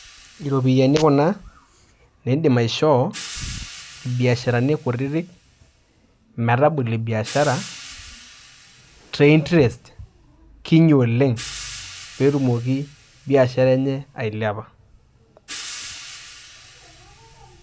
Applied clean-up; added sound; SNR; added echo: none; Hi-hat; 17 dB; none.